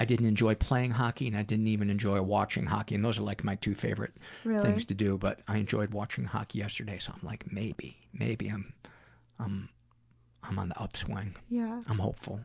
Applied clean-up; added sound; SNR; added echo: none; none; none; none.